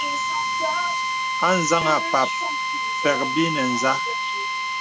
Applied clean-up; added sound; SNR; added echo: none; Drill; -1 dB; none.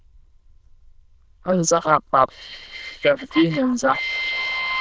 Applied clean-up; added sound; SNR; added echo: neural diffusion model UNIVERSE++.